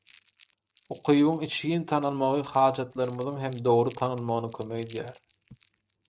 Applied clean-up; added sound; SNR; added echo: neural mask model RNNoise.